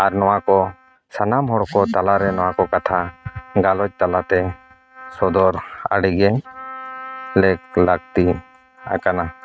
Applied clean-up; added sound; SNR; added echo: neural mask model RNNoise.